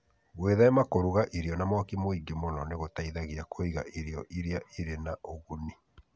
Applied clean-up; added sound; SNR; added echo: none; none; none; none.